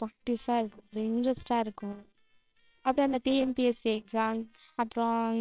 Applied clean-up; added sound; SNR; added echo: neural separator model SepFormer WHAMR!.